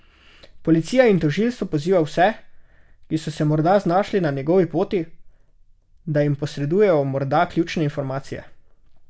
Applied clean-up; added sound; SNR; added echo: none; none; none; none.